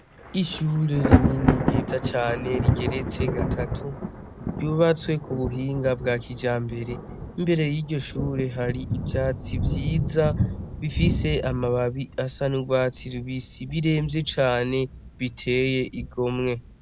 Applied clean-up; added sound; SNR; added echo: none; Thunder; 2 dB; none.